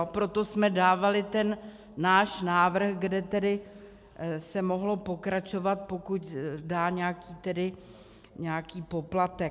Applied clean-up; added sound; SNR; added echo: none; none; none; none.